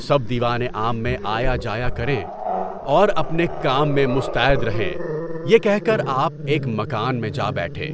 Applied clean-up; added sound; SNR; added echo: none; Growling; 4 dB; none.